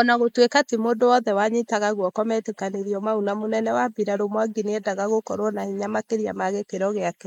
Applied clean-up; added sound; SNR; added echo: neural mask model Resemble Enhance denoiser.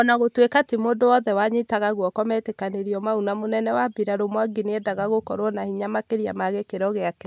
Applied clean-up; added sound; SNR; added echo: none; none; none; none.